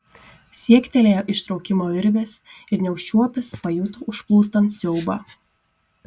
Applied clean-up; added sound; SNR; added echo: none; none; none; none.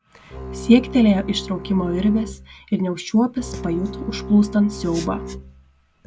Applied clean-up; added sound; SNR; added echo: none; Bowed string instrument; 12 dB; none.